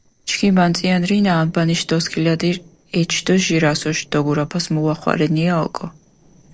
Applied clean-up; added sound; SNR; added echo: neural separator model SepFormer DNS4.